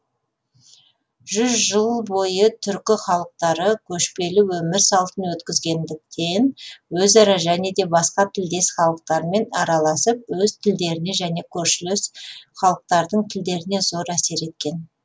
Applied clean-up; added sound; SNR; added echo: none; none; none; none.